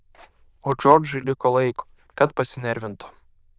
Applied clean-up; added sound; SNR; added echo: neural diffusion model UNIVERSE++.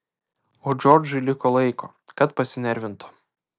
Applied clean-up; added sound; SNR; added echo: none; none; none; none.